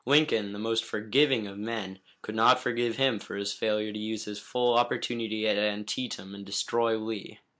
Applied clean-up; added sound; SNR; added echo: neural mask model Resemble Enhance denoiser.